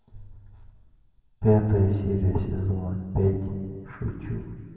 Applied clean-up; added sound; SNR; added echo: none; none; none; reverberation time 1.6 s.